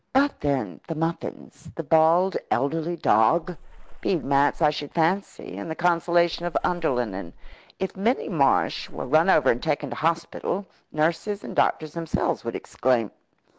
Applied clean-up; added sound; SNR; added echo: neural mask model Resemble Enhance denoiser.